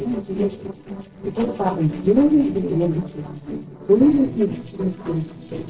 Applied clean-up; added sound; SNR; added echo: neural separator model SepFormer DNS4.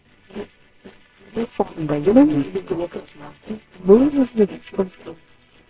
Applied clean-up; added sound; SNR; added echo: neural separator model SepFormer WHAMR!.